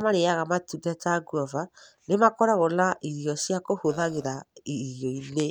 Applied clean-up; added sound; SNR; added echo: none; Burping, eructation; 19 dB; none.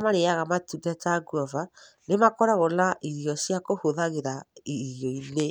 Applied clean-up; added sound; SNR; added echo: none; none; none; none.